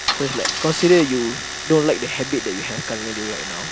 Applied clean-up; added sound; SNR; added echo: none; Idling / Engine starting / Car + Domestic sounds, home sounds; 6 dB; none.